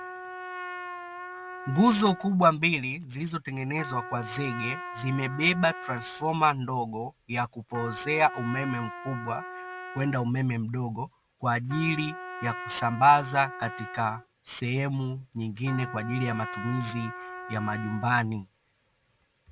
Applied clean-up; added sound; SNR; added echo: none; Trumpet; 12 dB; none.